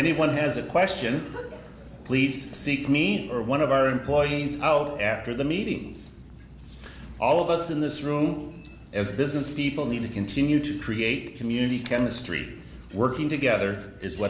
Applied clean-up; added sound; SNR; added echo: none; none; none; none.